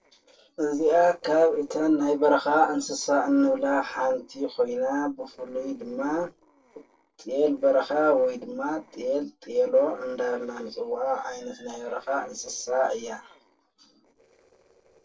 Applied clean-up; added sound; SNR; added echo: neural separator model SepFormer DNS4.